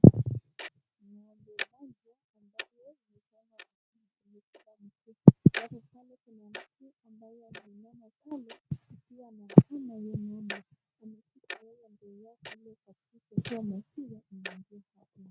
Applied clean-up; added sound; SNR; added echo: neural mask model RNNoise.